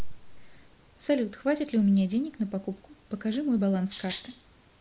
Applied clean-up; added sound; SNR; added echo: none; Rattle (instrument); 15 dB; none.